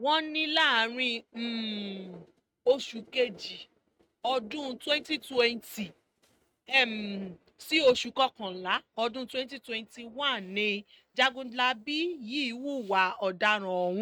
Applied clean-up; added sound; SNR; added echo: neural mask model RNNoise.